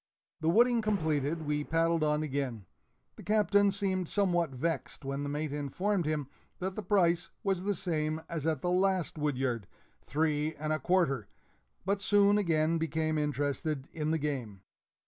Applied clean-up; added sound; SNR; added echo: none; Gunshot, gunfire; 19 dB; none.